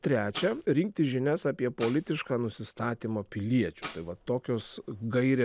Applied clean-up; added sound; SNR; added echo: none; Tambourine; 4 dB; none.